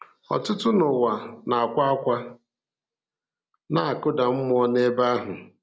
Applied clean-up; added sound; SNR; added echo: none; none; none; none.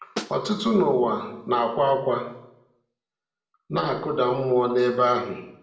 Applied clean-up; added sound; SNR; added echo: none; Snare drum; 10 dB; reverberation time 0.6 s.